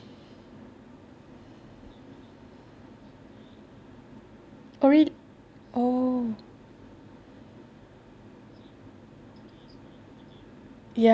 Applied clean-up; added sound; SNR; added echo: none; none; none; none.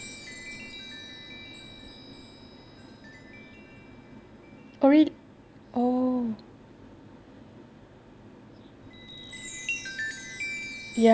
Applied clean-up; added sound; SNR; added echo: none; Chime; 13 dB; none.